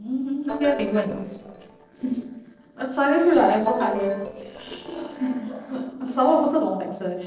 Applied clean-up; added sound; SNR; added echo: neural separator model SepFormer DNS4.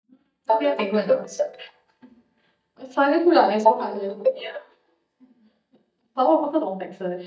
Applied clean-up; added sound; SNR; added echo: neural mask model DeepFilterNet 3.